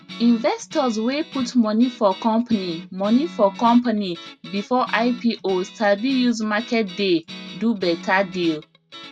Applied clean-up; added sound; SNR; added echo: none; Guitar; 17 dB; none.